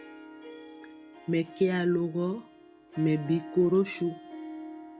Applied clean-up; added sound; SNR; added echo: none; Harp; 15 dB; none.